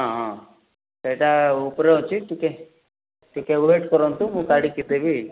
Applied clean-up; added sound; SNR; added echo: none; none; none; none.